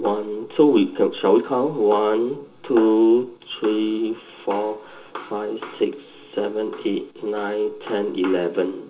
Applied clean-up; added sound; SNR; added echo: none; none; none; reverberation time 0.2 s.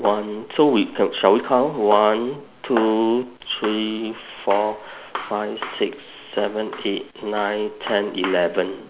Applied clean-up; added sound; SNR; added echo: none; none; none; none.